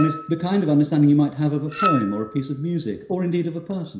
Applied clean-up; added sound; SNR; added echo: none; Chink, clink; 10 dB; reverberation time 0.5 s.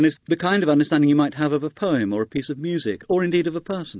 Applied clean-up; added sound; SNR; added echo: none; none; none; none.